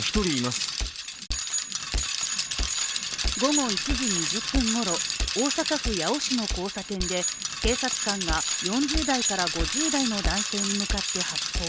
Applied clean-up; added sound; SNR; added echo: none; Bicycle; -2 dB; none.